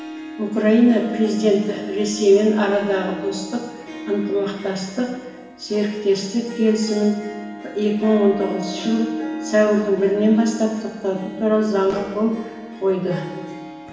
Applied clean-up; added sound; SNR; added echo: none; Harp; 13 dB; reverberation time 1.2 s.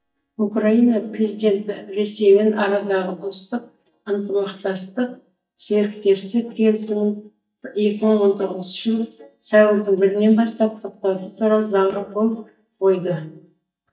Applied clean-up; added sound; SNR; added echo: neural mask model DeepFilterNet 3.